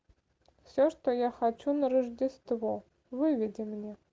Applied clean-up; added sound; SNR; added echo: none; none; none; none.